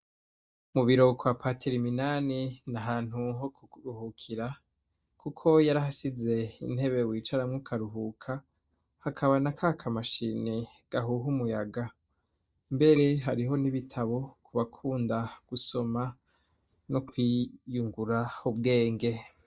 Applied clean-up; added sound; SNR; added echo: neural mask model DeepFilterNet 3.